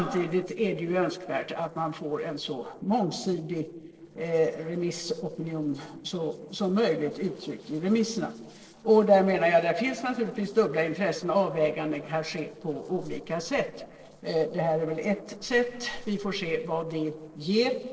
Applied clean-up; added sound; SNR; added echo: neural separator model SepFormer DNS4.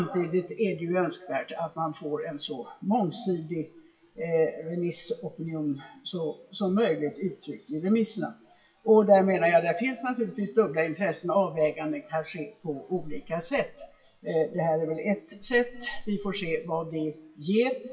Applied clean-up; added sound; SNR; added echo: classical method WPE with log-MMSE.